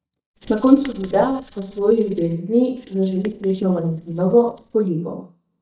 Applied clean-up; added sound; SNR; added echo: neural mask model DeepFilterNet 3.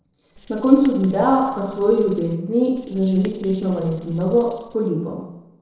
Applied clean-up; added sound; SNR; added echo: neural separator model SepFormer DNS4.